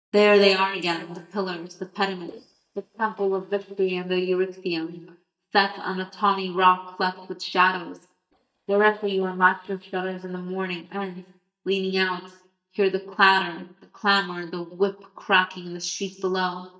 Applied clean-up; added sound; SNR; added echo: neural mask model DeepFilterNet 3.